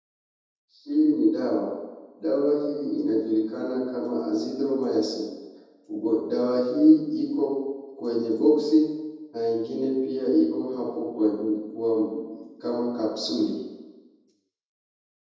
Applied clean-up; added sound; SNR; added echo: none; none; none; reverberation time 1.1 s.